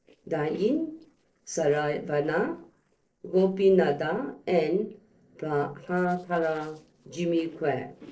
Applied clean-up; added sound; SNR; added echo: neural separator model SepFormer DNS4.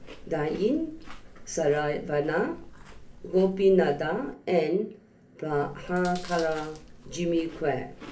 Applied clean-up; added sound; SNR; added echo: none; Chewing, mastication; 17 dB; reverberation time 0.3 s.